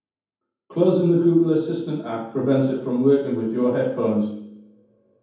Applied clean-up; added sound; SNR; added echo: none; none; none; reverberation time 0.9 s.